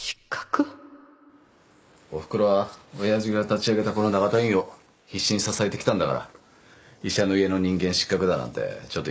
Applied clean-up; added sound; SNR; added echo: neural mask model Resemble Enhance denoiser.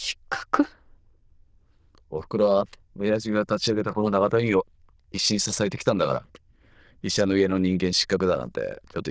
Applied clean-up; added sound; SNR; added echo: neural diffusion model UNIVERSE++.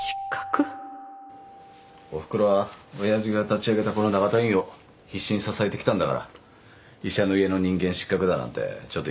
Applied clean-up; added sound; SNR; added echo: none; Keyboard (musical); 18 dB; none.